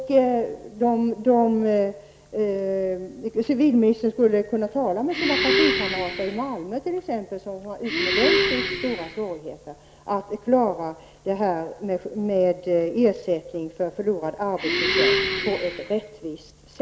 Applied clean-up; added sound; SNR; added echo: none; Breathing; 2 dB; none.